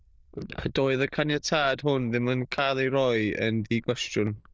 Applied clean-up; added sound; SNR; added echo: neural diffusion model UNIVERSE++.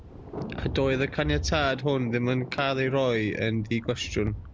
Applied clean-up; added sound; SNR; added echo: none; Thunder + Thunder; 10 dB; none.